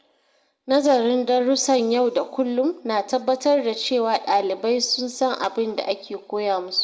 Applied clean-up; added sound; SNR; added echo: none; none; none; reverberation time 0.7 s.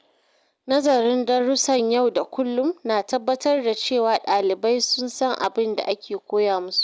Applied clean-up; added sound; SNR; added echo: none; none; none; none.